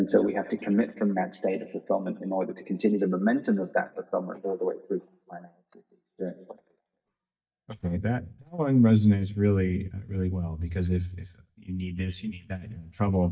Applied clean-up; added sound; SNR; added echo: neural mask model DeepFilterNet 3.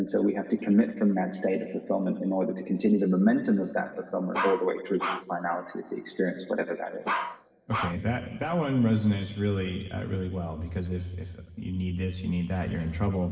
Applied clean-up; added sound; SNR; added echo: none; Bark; 5 dB; reverberation time 2.2 s.